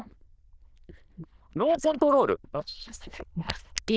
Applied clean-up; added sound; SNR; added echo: neural diffusion model UNIVERSE++.